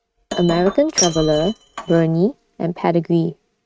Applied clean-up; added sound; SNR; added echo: neural mask model RNNoise.